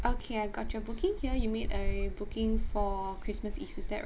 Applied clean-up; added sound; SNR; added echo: none; Gull, seagull; -2 dB; none.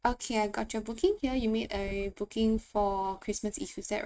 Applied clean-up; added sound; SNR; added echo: neural mask model RNNoise.